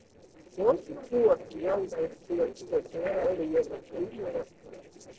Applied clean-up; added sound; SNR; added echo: neural separator model SepFormer DNS4.